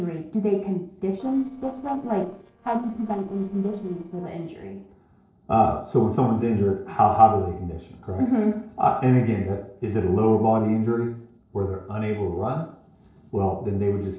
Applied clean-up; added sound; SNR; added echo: neural separator model SepFormer DNS4.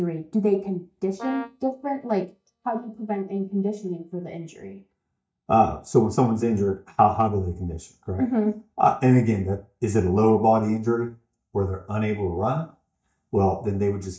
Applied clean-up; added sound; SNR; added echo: neural mask model DeepFilterNet 3.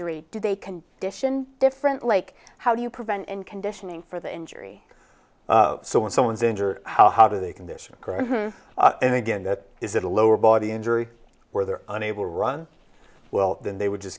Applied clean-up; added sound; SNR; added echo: none; none; none; none.